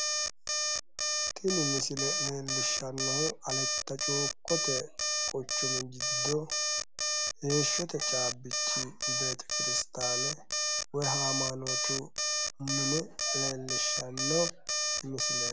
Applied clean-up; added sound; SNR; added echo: none; Alarm; -4 dB; none.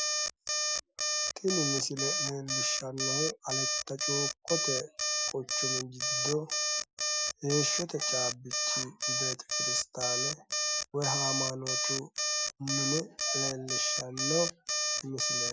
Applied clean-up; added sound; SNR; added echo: classical method Wiener filter.